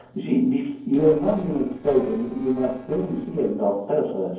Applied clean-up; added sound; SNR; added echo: neural separator model SepFormer DNS4.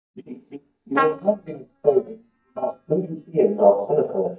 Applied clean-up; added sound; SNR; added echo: neural mask model DeepFilterNet 3.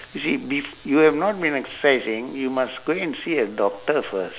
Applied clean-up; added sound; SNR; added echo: none; none; none; none.